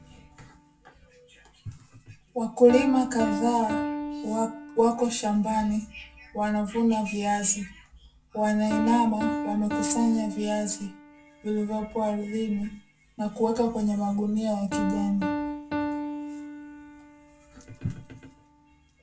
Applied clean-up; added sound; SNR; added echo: none; Piano; 8 dB; reverberation time 0.2 s.